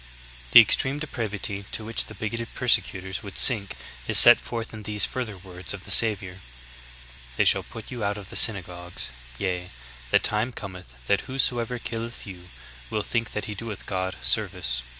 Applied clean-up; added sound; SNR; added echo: none; Hiss; 16 dB; none.